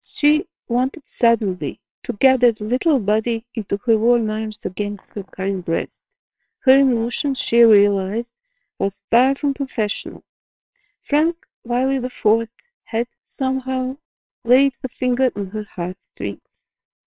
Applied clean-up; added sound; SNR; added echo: neural separator model SepFormer WHAMR!.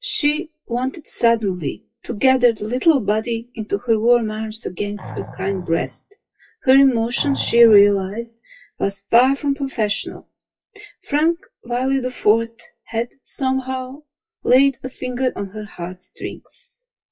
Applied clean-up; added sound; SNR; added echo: classical method WPE with log-MMSE.